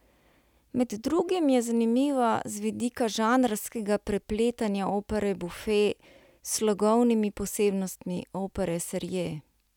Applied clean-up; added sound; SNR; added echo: none; none; none; none.